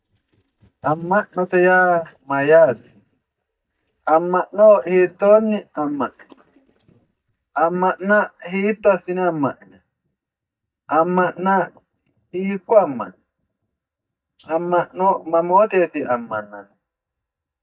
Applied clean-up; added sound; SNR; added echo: neural mask model DeepFilterNet 3.